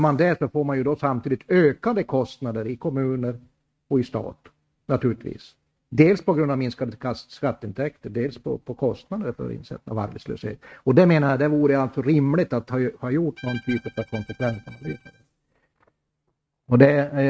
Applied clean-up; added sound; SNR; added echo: neural mask model RNNoise.